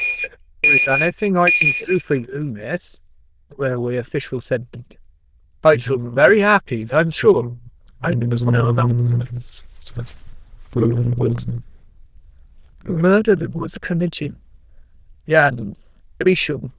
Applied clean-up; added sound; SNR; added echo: neural diffusion model UNIVERSE++.